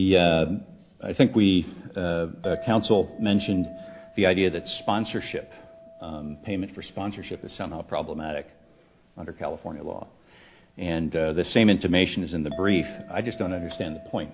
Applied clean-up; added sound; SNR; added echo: none; Chink, clink; 19 dB; none.